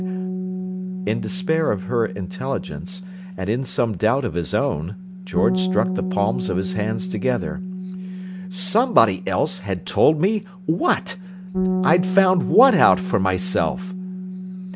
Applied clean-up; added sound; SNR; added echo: none; Bass guitar; 5 dB; none.